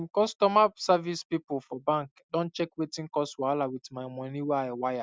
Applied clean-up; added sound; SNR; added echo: none; none; none; none.